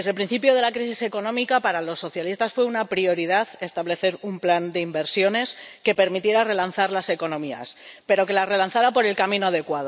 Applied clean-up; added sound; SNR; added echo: none; none; none; none.